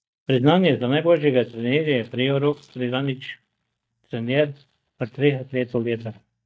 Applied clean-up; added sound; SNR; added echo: neural mask model DeepFilterNet 3.